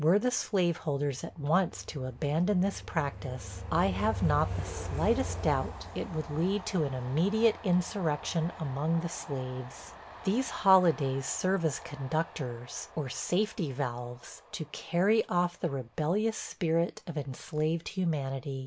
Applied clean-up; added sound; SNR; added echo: none; Train; 12 dB; none.